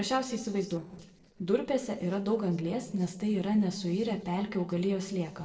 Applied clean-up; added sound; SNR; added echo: neural separator model SepFormer DNS4.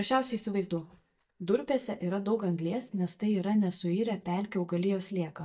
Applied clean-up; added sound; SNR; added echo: neural mask model DeepFilterNet 3.